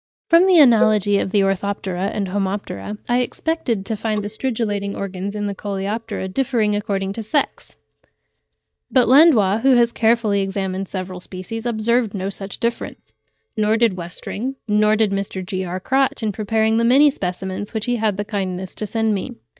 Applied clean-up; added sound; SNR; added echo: neural mask model DeepFilterNet 3.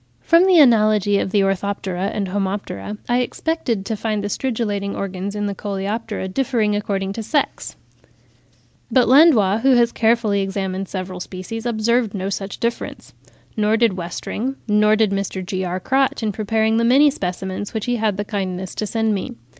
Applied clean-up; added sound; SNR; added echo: none; none; none; none.